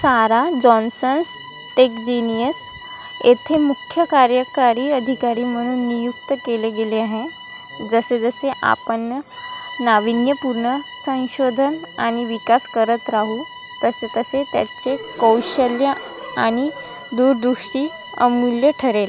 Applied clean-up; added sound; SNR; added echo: none; Bowed string instrument + Gasp; 16 dB; none.